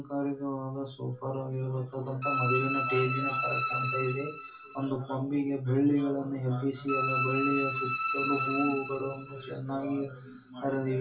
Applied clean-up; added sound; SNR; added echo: none; Bowed string instrument; 0 dB; reverberation time 0.2 s.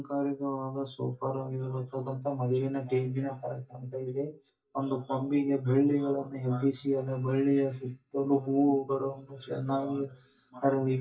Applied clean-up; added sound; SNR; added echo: neural mask model DeepFilterNet 3.